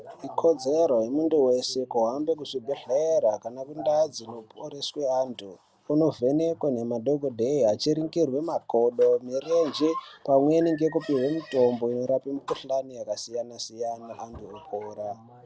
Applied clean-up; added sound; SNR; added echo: none; none; none; none.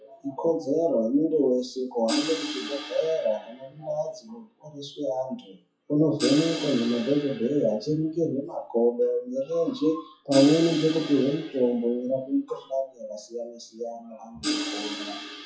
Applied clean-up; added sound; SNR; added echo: classical method WPE with log-MMSE.